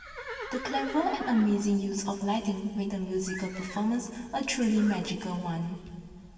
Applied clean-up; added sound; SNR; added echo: none; Livestock, farm animals, working animals; 14 dB; reverberation time 2.6 s.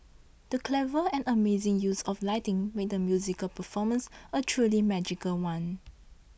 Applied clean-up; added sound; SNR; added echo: none; none; none; none.